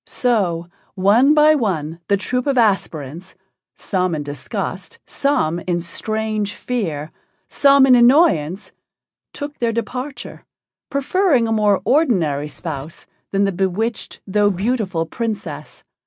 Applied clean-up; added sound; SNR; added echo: neural mask model RNNoise.